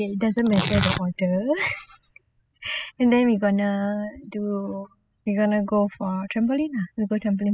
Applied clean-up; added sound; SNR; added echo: classical method spectral subtraction.